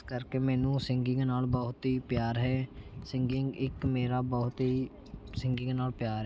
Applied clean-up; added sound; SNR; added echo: none; none; none; none.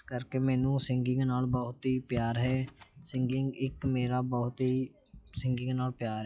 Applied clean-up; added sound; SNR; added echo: classical method log-MMSE.